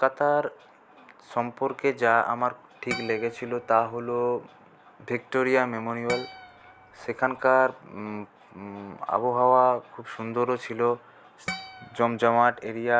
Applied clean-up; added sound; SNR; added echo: none; Harp; 14 dB; none.